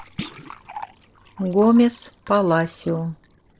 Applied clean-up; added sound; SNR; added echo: neural separator model SepFormer DNS4.